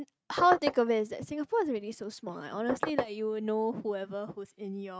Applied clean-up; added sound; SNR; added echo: neural mask model RNNoise.